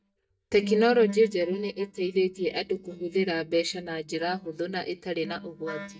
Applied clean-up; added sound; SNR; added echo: neural mask model DeepFilterNet 3.